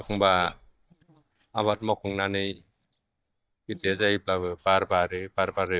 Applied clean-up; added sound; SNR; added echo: neural mask model DeepFilterNet 3.